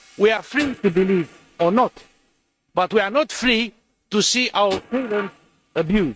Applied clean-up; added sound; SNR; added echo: neural mask model RNNoise.